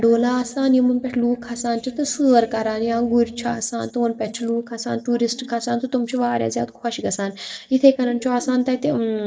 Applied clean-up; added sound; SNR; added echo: neural mask model DeepFilterNet 3.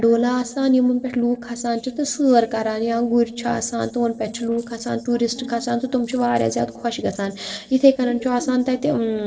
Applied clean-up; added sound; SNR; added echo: neural separator model SepFormer DNS4.